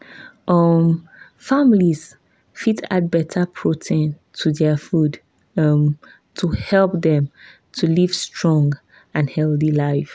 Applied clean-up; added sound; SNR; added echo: none; none; none; none.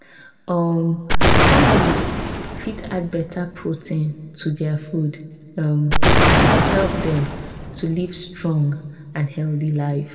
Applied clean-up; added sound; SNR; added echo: none; Explosion; -3 dB; reverberation time 1.7 s.